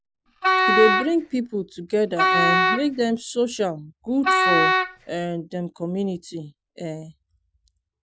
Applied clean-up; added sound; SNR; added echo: none; Wind instrument, woodwind instrument; -4 dB; none.